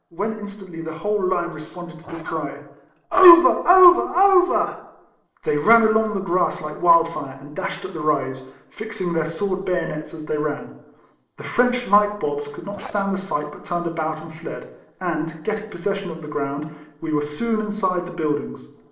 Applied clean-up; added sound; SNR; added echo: neural separator model SepFormer DNS4.